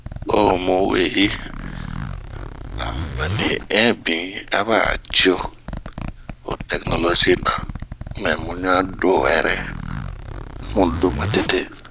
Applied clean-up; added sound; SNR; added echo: none; Zipper (clothing); 8 dB; none.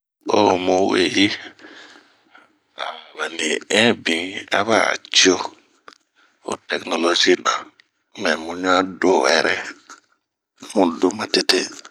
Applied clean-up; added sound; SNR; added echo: none; none; none; none.